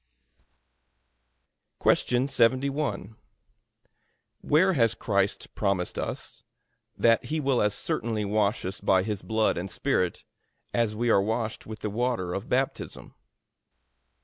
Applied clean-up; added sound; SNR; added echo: none; none; none; none.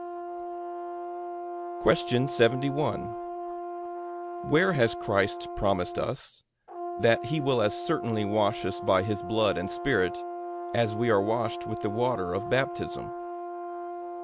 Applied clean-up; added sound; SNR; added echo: none; Brass instrument; 7 dB; none.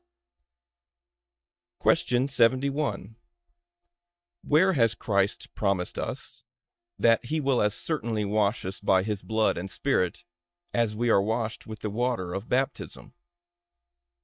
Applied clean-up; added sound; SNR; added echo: neural mask model DeepFilterNet 3.